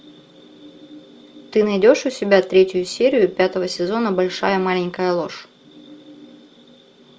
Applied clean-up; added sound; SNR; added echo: none; none; none; none.